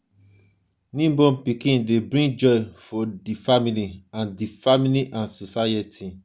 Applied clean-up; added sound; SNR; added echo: none; none; none; none.